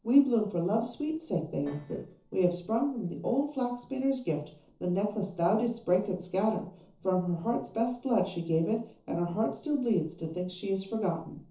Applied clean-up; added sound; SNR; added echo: neural separator model SepFormer DNS4.